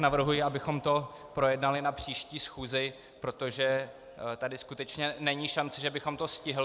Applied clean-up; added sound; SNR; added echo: none; none; none; none.